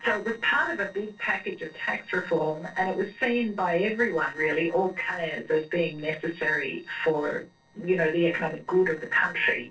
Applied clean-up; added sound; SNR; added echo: neural separator model SepFormer DNS4.